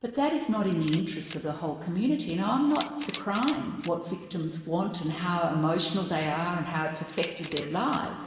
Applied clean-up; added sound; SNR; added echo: none; Camera; 18 dB; reverberation time 1.9 s.